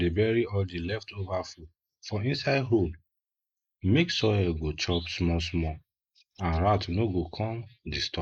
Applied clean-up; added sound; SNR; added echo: neural mask model Resemble Enhance denoiser.